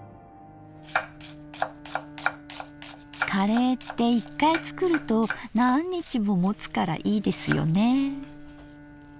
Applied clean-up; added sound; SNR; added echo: none; Bowed string instrument; 19 dB; none.